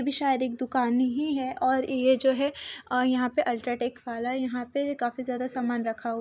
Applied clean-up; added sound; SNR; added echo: none; none; none; none.